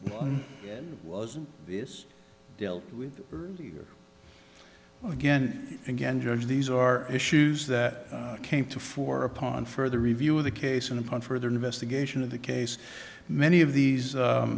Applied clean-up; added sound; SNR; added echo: none; none; none; none.